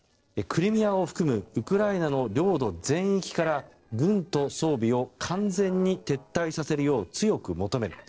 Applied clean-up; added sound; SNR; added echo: neural separator model SepFormer DNS4.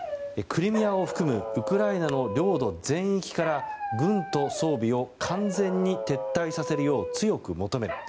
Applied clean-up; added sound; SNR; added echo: none; Dog; 7 dB; none.